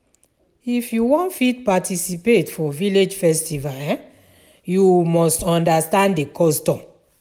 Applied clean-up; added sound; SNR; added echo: none; none; none; none.